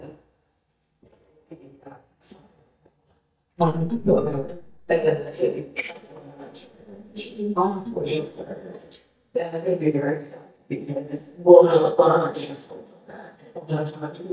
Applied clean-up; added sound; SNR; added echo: neural mask model DeepFilterNet 3.